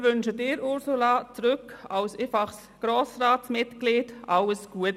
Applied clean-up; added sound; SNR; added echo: none; none; none; none.